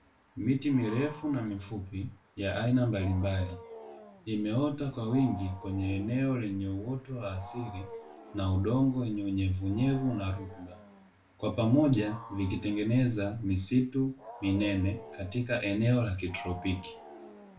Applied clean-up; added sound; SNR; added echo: none; Wild animals; 19 dB; reverberation time 0.3 s.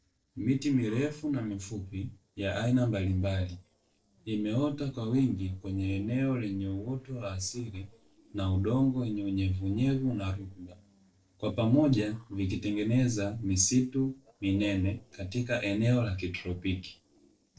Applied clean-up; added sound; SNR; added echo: neural separator model SepFormer DNS4.